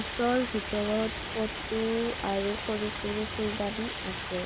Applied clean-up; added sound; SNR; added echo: none; Stream; 5 dB; none.